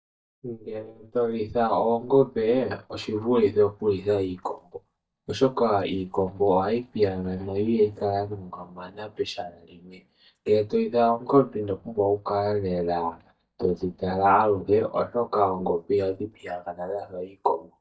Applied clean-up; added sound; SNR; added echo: neural mask model DeepFilterNet 3.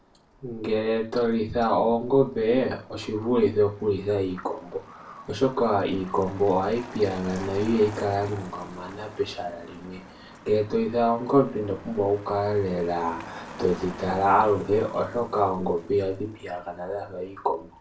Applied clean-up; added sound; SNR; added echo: none; Motor vehicle (road); 19 dB; reverberation time 0.3 s.